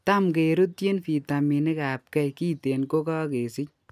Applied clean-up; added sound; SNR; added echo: none; none; none; none.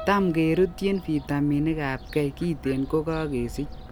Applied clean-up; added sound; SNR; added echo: none; Fowl + Piano; 14 dB; none.